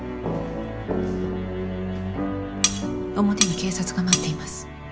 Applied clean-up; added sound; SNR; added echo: none; Cutlery, silverware; 1 dB; none.